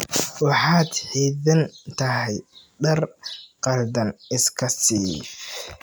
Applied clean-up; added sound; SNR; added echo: none; none; none; none.